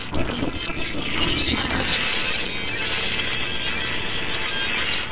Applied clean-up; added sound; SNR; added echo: neural separator model SepFormer WHAMR!.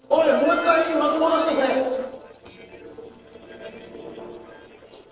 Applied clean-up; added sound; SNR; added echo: neural separator model SepFormer DNS4.